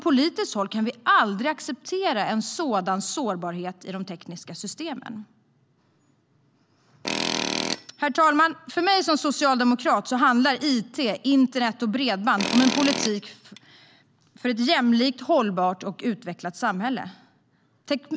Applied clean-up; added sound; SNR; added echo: none; Tools; 5 dB; none.